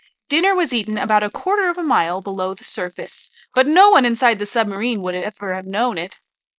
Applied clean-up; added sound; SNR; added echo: neural mask model Resemble Enhance denoiser.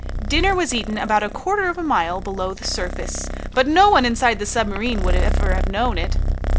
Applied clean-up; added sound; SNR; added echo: none; Purr; 2 dB; none.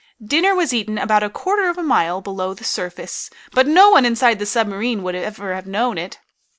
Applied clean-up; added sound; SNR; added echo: none; none; none; none.